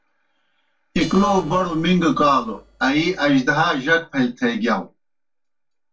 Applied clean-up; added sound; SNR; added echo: neural separator model SepFormer DNS4.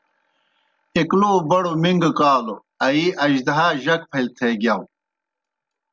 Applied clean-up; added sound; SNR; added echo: none; none; none; none.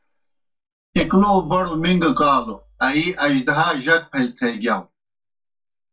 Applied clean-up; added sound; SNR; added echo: neural mask model DeepFilterNet 3.